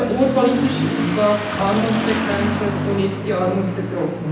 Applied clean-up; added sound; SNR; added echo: none; Motorcycle / Accelerating, revving, vroom; 2 dB; reverberation time 0.9 s.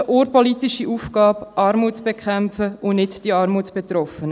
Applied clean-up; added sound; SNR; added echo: none; none; none; none.